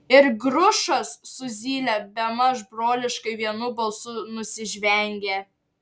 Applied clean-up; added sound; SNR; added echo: none; none; none; none.